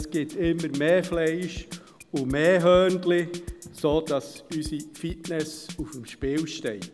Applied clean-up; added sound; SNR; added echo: none; Drum kit; 15 dB; none.